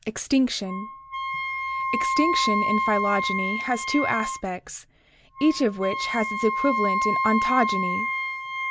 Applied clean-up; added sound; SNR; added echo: none; Wind instrument, woodwind instrument; 1 dB; none.